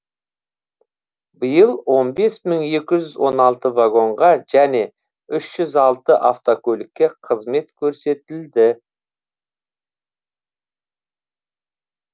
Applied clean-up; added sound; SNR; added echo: none; none; none; none.